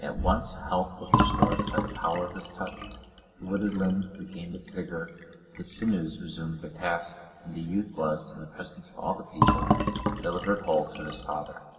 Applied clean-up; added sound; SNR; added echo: none; Fill (with liquid); 0 dB; reverberation time 2.2 s.